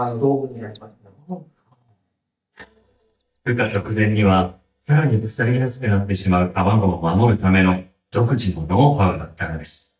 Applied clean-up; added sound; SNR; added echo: neural mask model DeepFilterNet 3.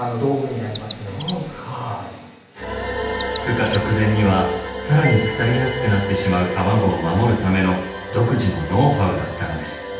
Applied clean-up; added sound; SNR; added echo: none; Chirp, tweet; 17 dB; reverberation time 0.9 s.